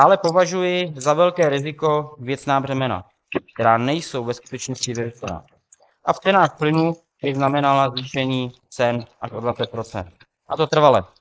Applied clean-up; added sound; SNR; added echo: neural mask model Resemble Enhance denoiser.